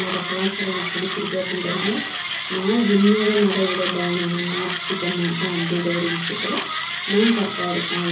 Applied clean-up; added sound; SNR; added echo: none; Mechanisms; 4 dB; reverberation time 0.8 s.